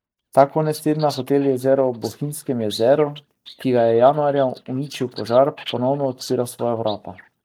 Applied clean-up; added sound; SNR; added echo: neural mask model DeepFilterNet 3.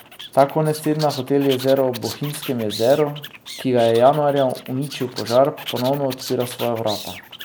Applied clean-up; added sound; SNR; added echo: none; Animal; 15 dB; none.